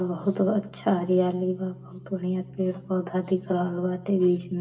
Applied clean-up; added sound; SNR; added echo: none; Organ; 19 dB; reverberation time 0.7 s.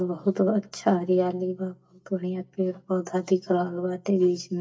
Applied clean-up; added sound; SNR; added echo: neural mask model DeepFilterNet 3.